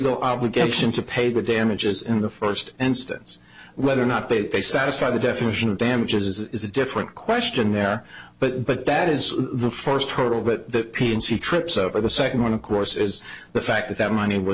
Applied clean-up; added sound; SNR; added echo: none; none; none; none.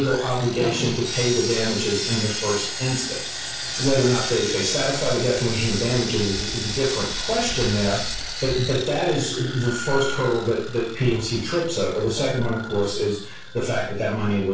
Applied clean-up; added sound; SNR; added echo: none; Sawing; 7 dB; reverberation time 0.4 s.